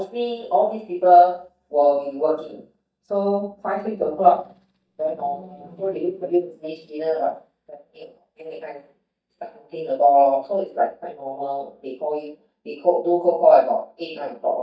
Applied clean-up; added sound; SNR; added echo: neural mask model DeepFilterNet 3.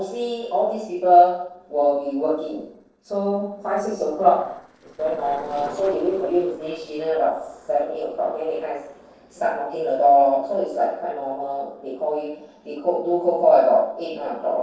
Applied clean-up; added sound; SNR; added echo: neural separator model SepFormer DNS4.